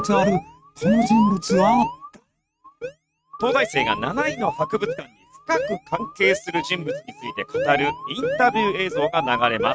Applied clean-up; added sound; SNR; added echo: neural mask model RNNoise.